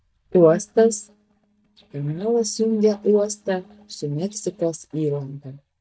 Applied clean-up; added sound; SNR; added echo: neural mask model DeepFilterNet 3.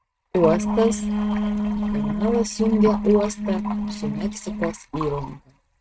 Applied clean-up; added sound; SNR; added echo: neural mask model RNNoise.